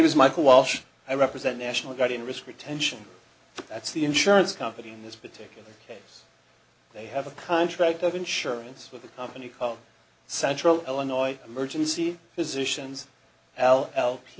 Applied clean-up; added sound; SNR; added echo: none; none; none; none.